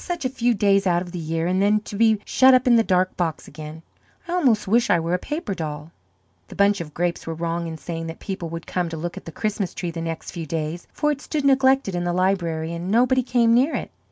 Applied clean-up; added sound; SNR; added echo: none; none; none; none.